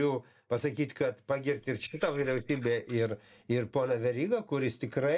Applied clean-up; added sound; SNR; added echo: neural mask model Resemble Enhance denoiser.